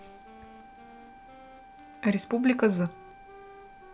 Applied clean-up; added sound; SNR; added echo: none; Wind instrument, woodwind instrument + Wind instrument, woodwind instrument; 20 dB; none.